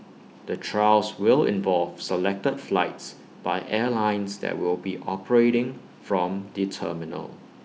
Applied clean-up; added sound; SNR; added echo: none; none; none; none.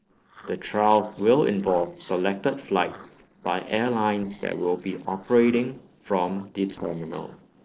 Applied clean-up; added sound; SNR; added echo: neural separator model SepFormer DNS4.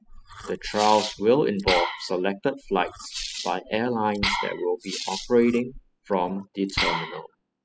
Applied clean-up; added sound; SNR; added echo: classical method spectral subtraction.